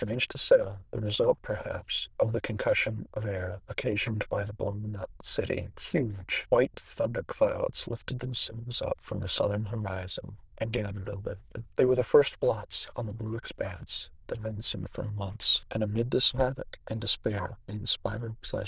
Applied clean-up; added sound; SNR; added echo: neural diffusion model UNIVERSE++.